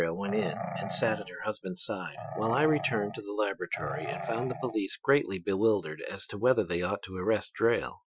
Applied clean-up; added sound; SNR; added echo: classical method Wiener filter.